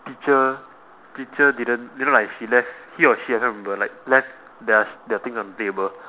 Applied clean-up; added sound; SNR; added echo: none; none; none; none.